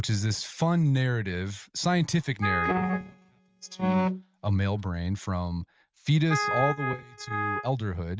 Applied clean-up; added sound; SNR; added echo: neural mask model RNNoise.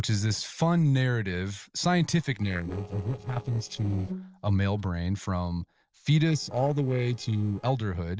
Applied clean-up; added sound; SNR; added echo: neural separator model SepFormer DNS4.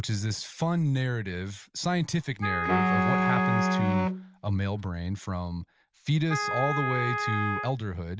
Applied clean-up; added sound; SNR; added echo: none; Wind instrument, woodwind instrument + Wind instrument, woodwind instrument; -1 dB; none.